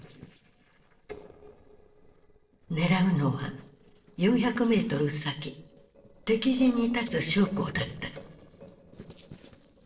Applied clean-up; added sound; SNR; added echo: neural separator model SepFormer DNS4.